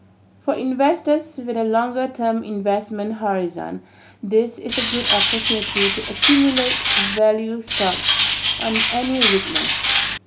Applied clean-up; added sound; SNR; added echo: none; Cutlery, silverware; -1 dB; none.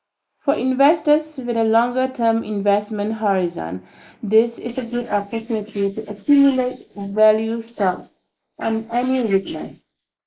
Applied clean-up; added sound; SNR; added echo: neural mask model Resemble Enhance denoiser.